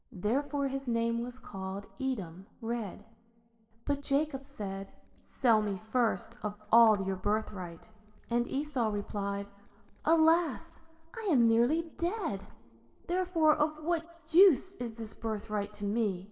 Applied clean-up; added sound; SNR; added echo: neural separator model SepFormer DNS4.